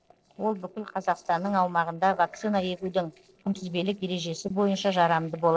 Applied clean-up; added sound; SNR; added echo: neural separator model SepFormer DNS4.